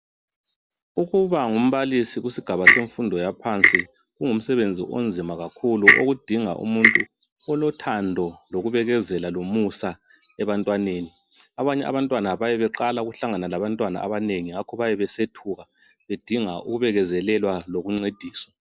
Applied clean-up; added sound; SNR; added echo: none; Clock; -3 dB; none.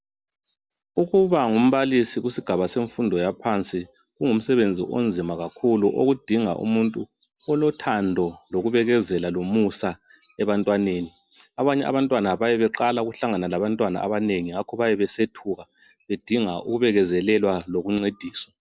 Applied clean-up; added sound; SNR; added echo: none; none; none; none.